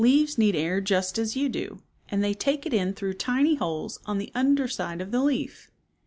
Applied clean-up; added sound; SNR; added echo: none; none; none; none.